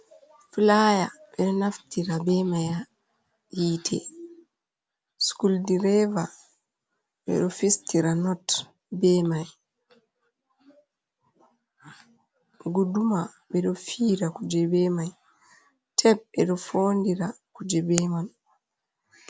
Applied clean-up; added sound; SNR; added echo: none; none; none; none.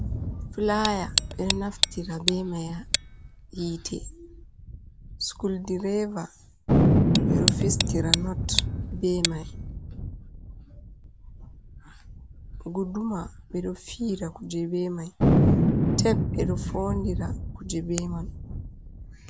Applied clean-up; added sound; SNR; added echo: none; Thunder + Tick; -4 dB; none.